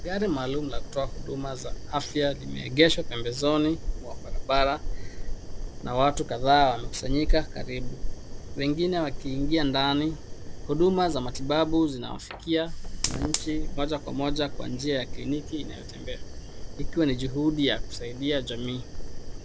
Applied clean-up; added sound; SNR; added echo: none; Fire; 3 dB; none.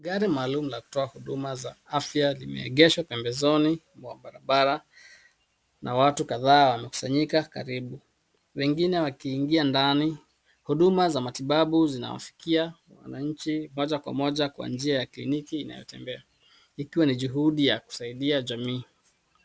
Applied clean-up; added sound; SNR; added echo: none; none; none; none.